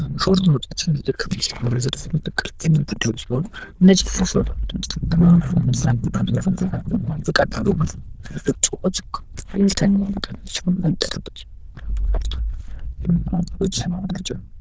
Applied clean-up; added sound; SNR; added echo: neural diffusion model UNIVERSE++.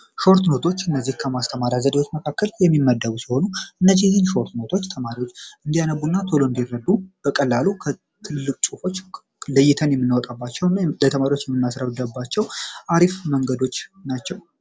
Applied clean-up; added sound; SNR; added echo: none; none; none; none.